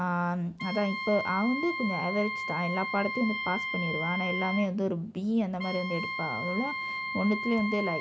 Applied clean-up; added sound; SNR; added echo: none; Wind instrument, woodwind instrument; 5 dB; none.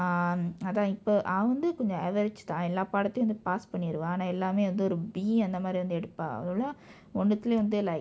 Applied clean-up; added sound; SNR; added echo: none; none; none; none.